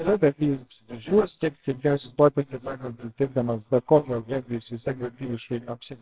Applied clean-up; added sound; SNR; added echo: neural separator model SepFormer WHAMR!.